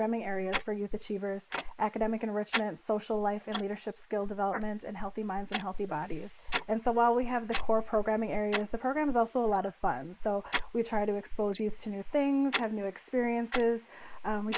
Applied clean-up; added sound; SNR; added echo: neural mask model Resemble Enhance denoiser.